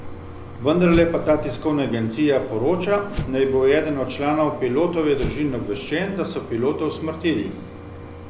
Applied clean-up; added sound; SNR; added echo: none; Explosion + Mechanisms; 12 dB; none.